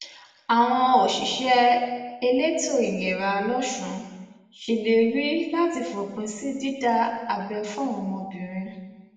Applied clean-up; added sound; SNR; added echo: none; none; none; reverberation time 1.1 s.